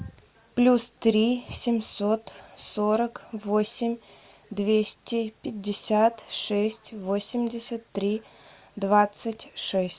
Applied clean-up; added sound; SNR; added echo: none; none; none; none.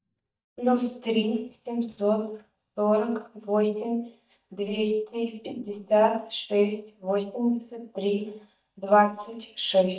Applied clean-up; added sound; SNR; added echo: neural mask model DeepFilterNet 3.